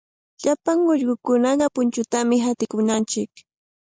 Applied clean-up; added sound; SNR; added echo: none; none; none; none.